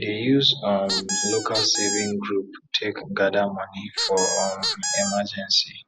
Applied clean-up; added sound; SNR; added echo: none; Squeak; 3 dB; none.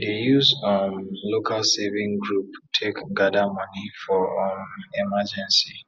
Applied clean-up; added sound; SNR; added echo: none; none; none; none.